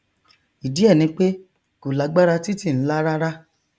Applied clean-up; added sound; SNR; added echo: none; none; none; none.